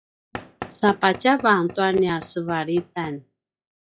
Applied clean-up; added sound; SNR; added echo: classical method log-MMSE.